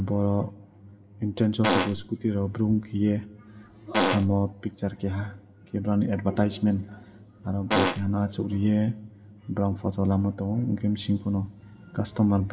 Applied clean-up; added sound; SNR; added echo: none; Fart; -1 dB; reverberation time 2.3 s.